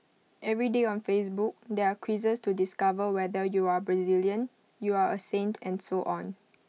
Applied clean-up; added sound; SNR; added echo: none; none; none; none.